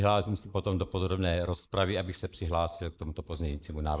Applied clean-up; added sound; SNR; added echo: neural mask model Resemble Enhance denoiser.